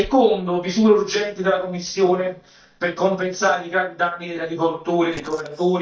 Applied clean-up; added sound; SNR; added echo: neural mask model DeepFilterNet 3.